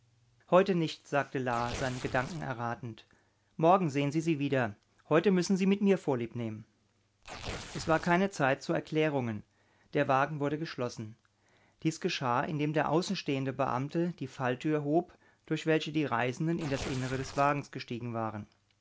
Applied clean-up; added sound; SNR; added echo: none; Tearing; 13 dB; none.